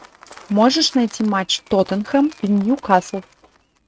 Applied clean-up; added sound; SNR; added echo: neural mask model RNNoise.